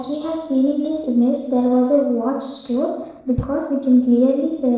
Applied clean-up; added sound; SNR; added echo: neural separator model SepFormer DNS4.